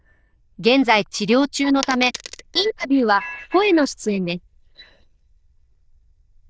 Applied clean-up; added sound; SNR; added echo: neural diffusion model UNIVERSE++.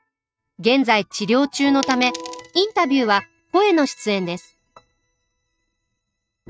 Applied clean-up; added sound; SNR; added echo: neural mask model RNNoise.